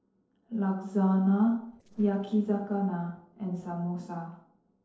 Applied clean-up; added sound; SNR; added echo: neural separator model SepFormer DNS4.